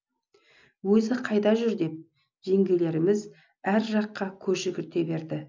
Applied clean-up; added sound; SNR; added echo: none; none; none; none.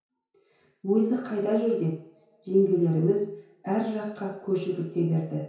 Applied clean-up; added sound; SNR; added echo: none; none; none; reverberation time 0.6 s.